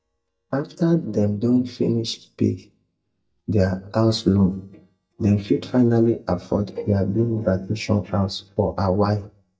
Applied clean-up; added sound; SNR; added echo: neural mask model DeepFilterNet 3.